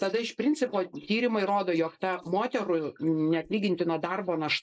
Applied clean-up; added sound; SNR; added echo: neural mask model Resemble Enhance denoiser.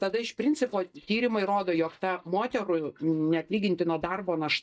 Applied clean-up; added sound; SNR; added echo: neural mask model DeepFilterNet 3.